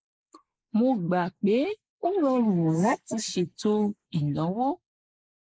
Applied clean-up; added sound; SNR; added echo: neural mask model Resemble Enhance denoiser.